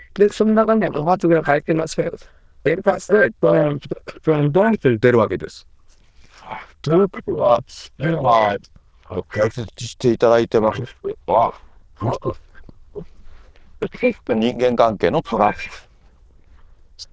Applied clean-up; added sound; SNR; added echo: neural diffusion model UNIVERSE++.